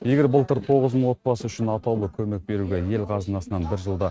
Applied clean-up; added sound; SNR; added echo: neural mask model RNNoise.